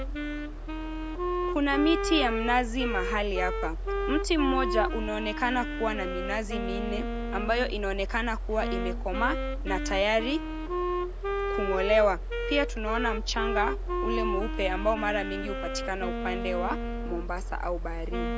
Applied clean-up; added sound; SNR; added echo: none; Mechanisms + Wind instrument, woodwind instrument; 1 dB; none.